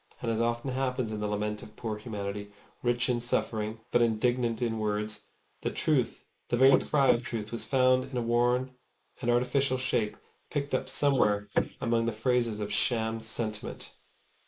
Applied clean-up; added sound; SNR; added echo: neural mask model Resemble Enhance denoiser.